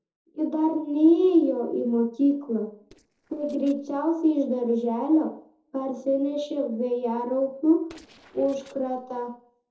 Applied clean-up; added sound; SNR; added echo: neural separator model SepFormer DNS4.